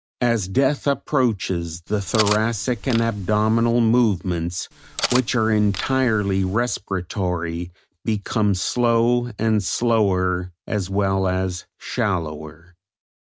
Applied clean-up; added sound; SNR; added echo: none; Cutlery, silverware; 10 dB; none.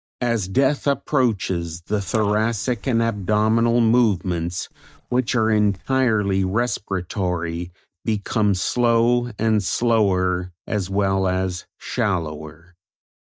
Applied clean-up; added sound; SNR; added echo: neural mask model DeepFilterNet 3.